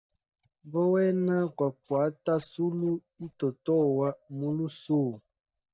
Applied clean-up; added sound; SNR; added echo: neural mask model DeepFilterNet 3.